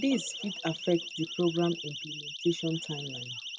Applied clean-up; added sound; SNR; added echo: none; Siren; 9 dB; none.